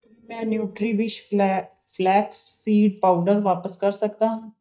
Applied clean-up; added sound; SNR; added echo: neural mask model DeepFilterNet 3.